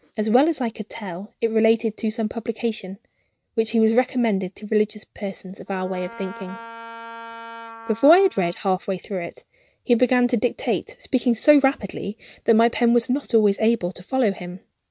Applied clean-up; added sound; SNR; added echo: neural mask model RNNoise.